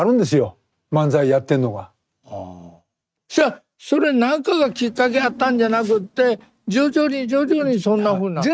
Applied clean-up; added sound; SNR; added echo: neural mask model RNNoise.